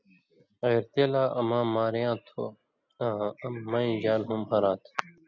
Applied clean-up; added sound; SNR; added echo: none; none; none; none.